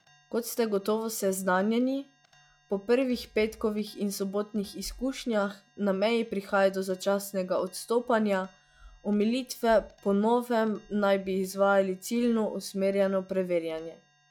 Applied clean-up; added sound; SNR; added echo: classical method log-MMSE.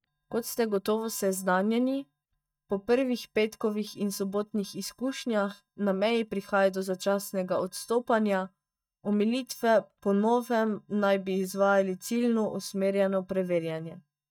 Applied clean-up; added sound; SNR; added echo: neural mask model DeepFilterNet 3.